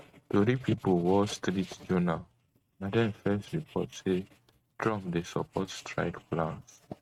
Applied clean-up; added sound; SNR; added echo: neural mask model RNNoise.